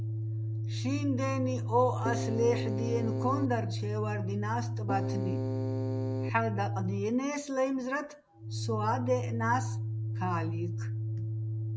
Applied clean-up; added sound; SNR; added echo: none; Keyboard (musical) + Organ; 0 dB; none.